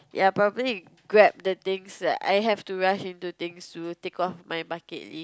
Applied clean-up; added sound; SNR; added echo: none; none; none; none.